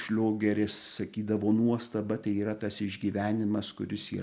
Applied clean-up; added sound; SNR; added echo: none; none; none; none.